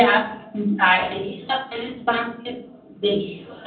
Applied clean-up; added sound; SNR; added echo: none; none; none; reverberation time 0.6 s.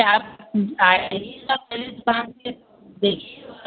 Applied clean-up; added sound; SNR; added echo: none; none; none; none.